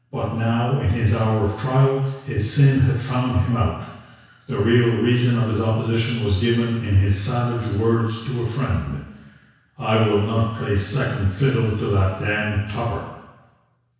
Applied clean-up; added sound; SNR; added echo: none; none; none; reverberation time 1.1 s.